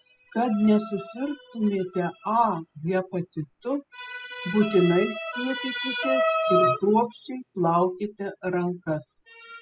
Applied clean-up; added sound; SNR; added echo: classical method spectral subtraction.